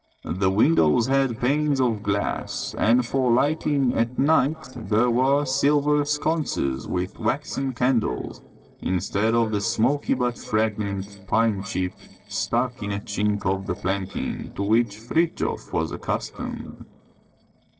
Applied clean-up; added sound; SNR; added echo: neural separator model SepFormer DNS4.